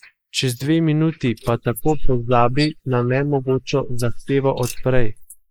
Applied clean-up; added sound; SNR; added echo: neural mask model Resemble Enhance denoiser.